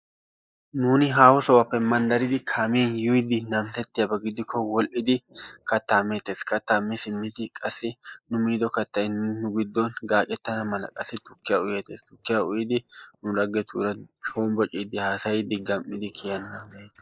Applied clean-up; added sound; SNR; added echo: neural mask model Resemble Enhance denoiser.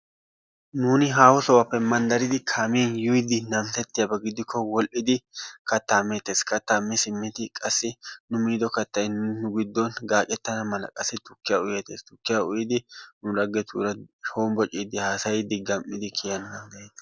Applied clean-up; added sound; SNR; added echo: none; none; none; none.